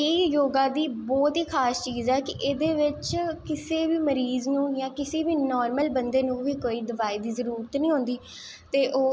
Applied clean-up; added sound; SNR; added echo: none; none; none; none.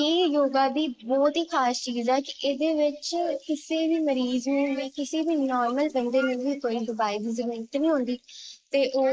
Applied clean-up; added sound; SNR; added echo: neural mask model Resemble Enhance denoiser.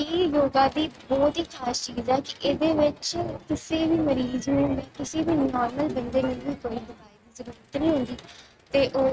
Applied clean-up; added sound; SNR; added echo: neural mask model RNNoise.